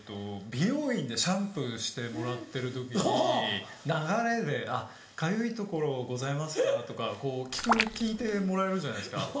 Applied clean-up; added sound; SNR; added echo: none; Raindrop; 2 dB; reverberation time 0.8 s.